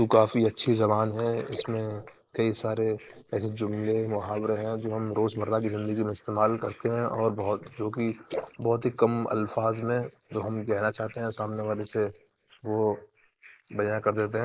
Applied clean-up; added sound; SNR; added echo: neural mask model Resemble Enhance denoiser.